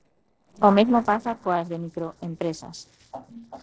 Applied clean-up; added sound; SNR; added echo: neural separator model SepFormer DNS4.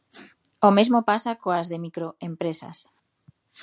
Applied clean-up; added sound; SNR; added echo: none; none; none; none.